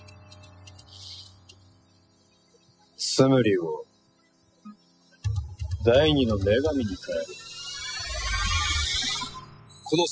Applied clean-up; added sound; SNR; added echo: classical method spectral subtraction.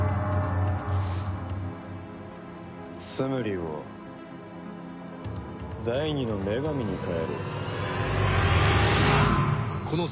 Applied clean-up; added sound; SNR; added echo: none; Zipper (clothing); 20 dB; none.